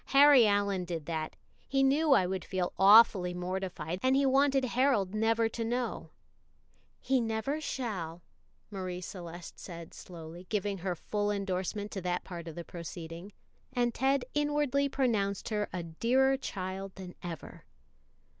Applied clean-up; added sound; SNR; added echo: none; none; none; none.